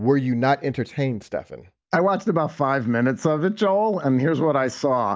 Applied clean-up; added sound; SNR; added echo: none; none; none; none.